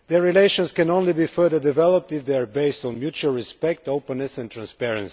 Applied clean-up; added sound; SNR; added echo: none; none; none; none.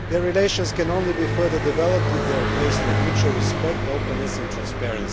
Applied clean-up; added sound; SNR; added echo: none; Car passing by; -1 dB; none.